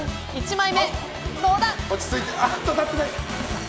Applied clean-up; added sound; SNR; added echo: none; Coin (dropping); 15 dB; none.